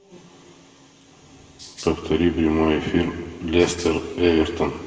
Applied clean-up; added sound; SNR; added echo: none; Rattle (instrument); 19 dB; reverberation time 2.0 s.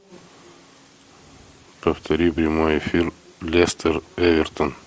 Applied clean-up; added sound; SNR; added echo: none; none; none; none.